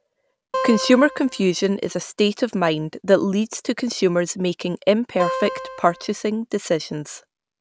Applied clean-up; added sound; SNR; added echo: none; Acoustic guitar; 8 dB; none.